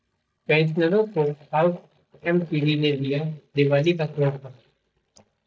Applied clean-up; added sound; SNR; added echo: neural mask model DeepFilterNet 3.